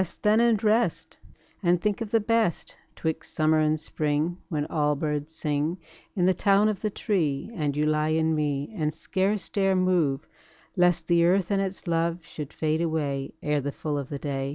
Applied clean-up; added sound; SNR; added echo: none; none; none; none.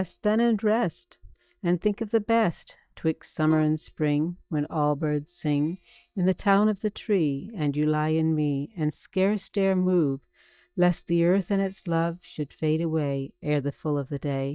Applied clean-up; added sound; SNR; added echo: neural mask model DeepFilterNet 3.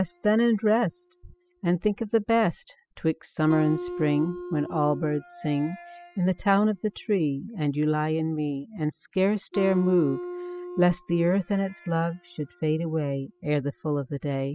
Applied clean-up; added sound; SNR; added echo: classical method spectral subtraction.